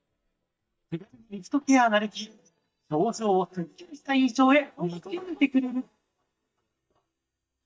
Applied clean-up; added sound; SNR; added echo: neural mask model DeepFilterNet 3.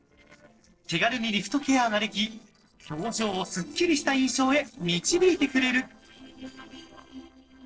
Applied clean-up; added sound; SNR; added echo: neural separator model SepFormer DNS4.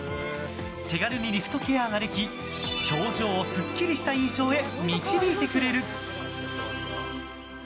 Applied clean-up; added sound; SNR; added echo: none; none; none; none.